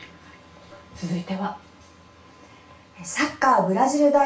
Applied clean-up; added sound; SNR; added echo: none; none; none; reverberation time 0.3 s.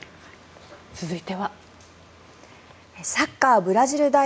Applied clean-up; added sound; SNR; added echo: none; none; none; none.